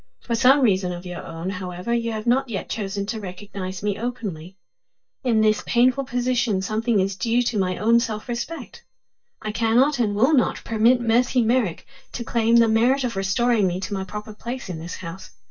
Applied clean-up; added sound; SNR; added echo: neural mask model DeepFilterNet 3.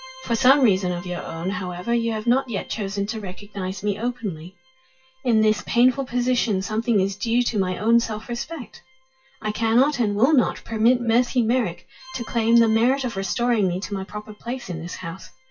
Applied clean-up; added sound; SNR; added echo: classical method WPE with log-MMSE.